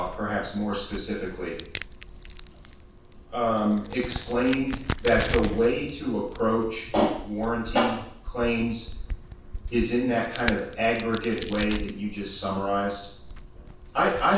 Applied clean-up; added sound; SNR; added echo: none; Crack; 9 dB; reverberation time 0.7 s.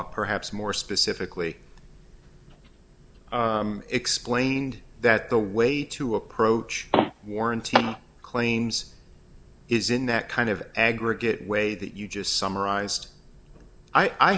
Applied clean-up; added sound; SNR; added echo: none; none; none; none.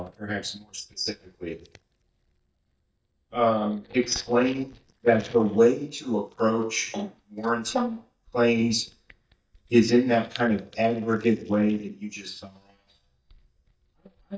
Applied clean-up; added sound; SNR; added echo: neural mask model DeepFilterNet 3.